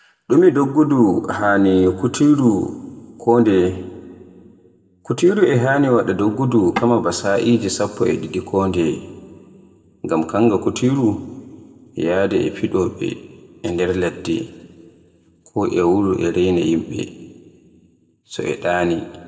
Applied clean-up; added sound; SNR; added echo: none; Tap / Wood; 10 dB; reverberation time 1.3 s.